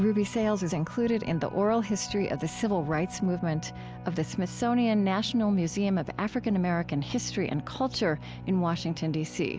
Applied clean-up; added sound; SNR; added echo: none; none; none; none.